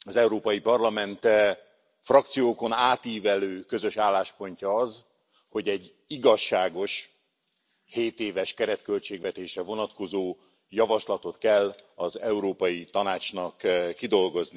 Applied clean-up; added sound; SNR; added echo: none; none; none; none.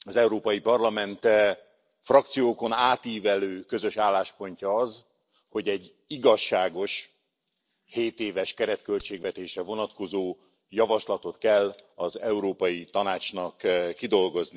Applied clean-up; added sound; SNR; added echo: neural separator model SepFormer DNS4.